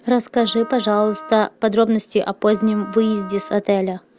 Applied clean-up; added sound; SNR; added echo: none; Wind instrument, woodwind instrument; 18 dB; none.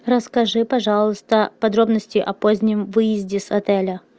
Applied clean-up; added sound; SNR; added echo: none; none; none; none.